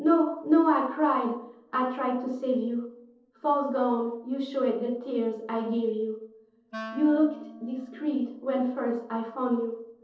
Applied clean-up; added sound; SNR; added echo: neural separator model SepFormer DNS4.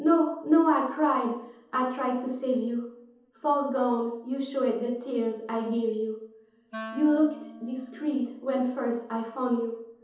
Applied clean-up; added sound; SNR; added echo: none; Wind instrument, woodwind instrument; 16 dB; reverberation time 0.8 s.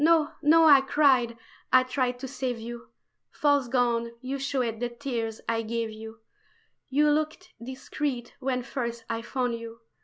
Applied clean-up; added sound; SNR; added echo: none; none; none; none.